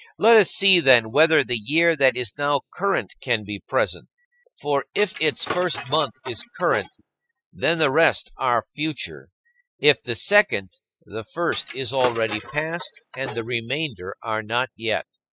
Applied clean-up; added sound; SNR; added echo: classical method spectral subtraction.